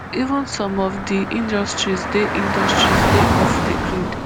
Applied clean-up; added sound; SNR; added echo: none; Traffic noise, roadway noise / Car; -2 dB; none.